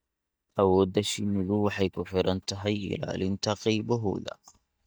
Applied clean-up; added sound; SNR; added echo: neural mask model DeepFilterNet 3.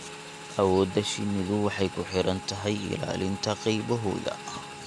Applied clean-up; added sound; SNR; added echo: none; Motorcycle / Engine; 13 dB; none.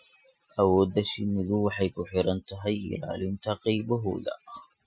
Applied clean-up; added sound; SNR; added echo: classical method Wiener filter.